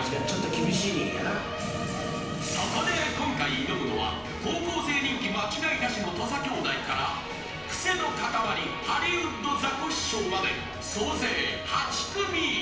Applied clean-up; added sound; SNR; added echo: none; Bark; 19 dB; reverberation time 0.9 s.